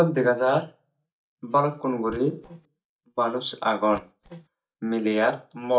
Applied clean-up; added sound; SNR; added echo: neural mask model DeepFilterNet 3.